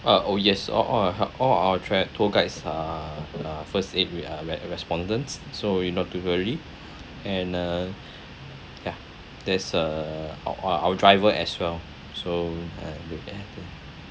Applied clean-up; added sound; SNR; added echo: none; none; none; none.